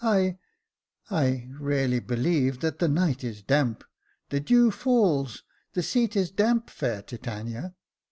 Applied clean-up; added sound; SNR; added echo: none; none; none; none.